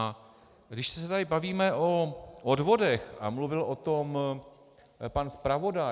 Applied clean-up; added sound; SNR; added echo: none; none; none; none.